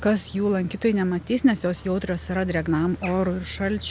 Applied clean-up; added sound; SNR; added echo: none; none; none; none.